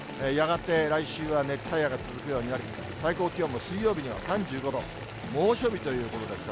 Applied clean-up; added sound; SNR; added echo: none; Boiling; 12 dB; none.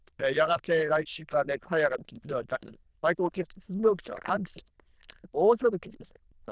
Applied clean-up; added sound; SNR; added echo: neural diffusion model UNIVERSE++.